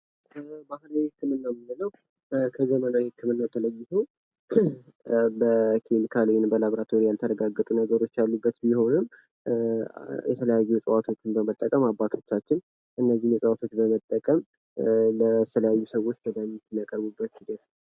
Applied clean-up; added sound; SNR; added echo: none; none; none; none.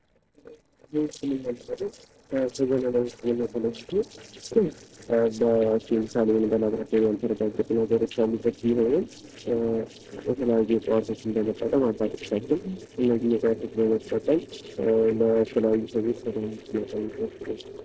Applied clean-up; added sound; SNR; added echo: neural separator model SepFormer DNS4.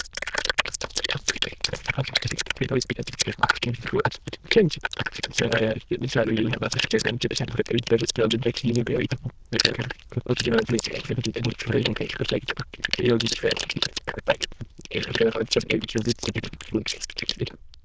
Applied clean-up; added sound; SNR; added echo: neural diffusion model UNIVERSE++.